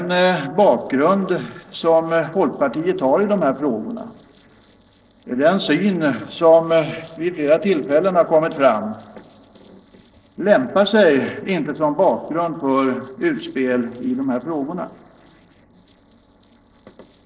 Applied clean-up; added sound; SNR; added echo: neural separator model SepFormer DNS4.